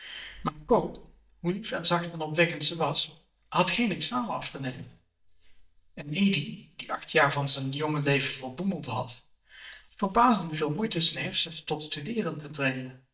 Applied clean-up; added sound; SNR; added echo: neural mask model DeepFilterNet 3.